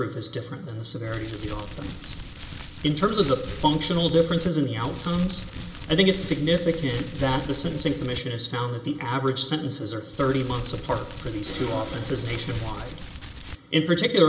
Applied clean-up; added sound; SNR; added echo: none; Crumpling, crinkling; 11 dB; reverberation time 1.2 s.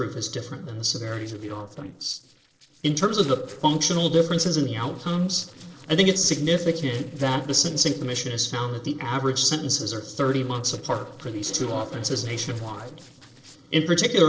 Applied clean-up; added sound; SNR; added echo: neural separator model SepFormer DNS4.